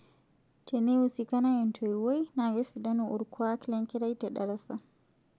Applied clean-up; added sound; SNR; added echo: none; none; none; none.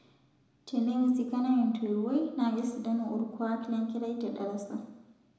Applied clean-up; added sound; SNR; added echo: none; none; none; reverberation time 0.9 s.